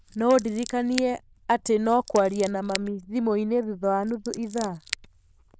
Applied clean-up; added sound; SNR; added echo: neural diffusion model UNIVERSE++.